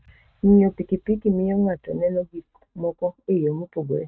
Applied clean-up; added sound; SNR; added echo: neural mask model RNNoise.